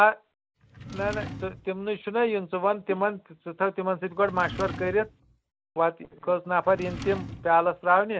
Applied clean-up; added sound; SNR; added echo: none; Drawer open or close; 13 dB; none.